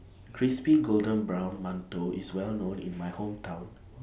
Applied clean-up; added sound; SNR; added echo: none; none; none; none.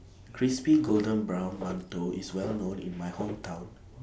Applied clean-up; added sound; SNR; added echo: none; Walk, footsteps; 14 dB; none.